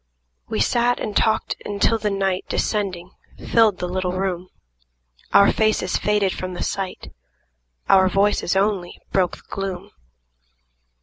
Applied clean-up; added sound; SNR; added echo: none; none; none; none.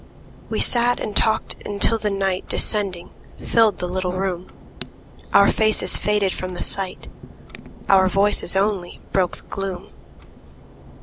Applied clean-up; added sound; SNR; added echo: none; Clock; 18 dB; none.